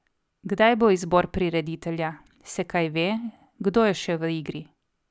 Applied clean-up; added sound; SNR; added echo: none; none; none; none.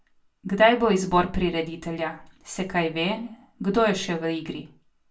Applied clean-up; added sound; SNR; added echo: none; none; none; reverberation time 0.2 s.